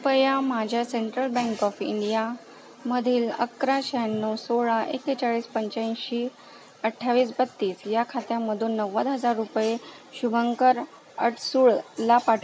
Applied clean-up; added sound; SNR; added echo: none; none; none; none.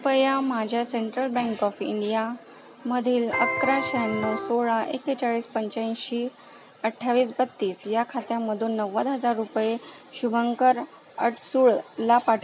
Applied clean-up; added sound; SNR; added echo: none; Electric guitar; 3 dB; none.